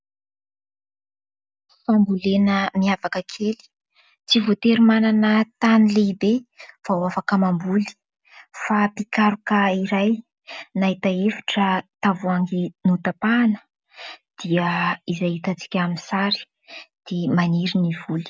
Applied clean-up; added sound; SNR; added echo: none; none; none; none.